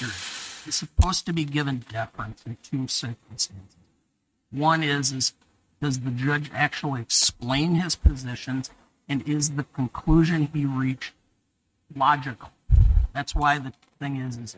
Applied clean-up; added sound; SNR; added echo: neural mask model RNNoise.